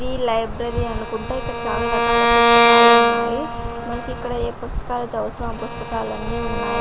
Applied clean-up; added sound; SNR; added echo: none; Bowed string instrument; -5 dB; none.